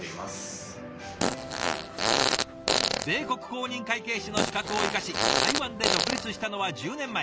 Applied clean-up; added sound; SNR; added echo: none; Fart; -5 dB; none.